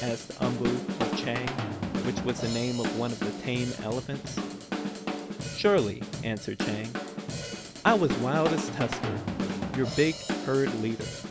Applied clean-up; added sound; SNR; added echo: none; Drum / Drum kit; 3 dB; none.